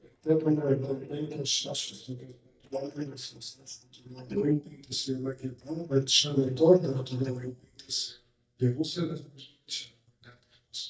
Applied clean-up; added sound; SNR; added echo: neural mask model DeepFilterNet 3.